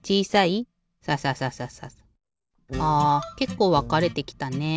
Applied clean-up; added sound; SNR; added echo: none; none; none; none.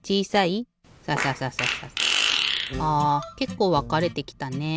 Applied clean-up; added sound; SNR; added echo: none; Fart; 1 dB; none.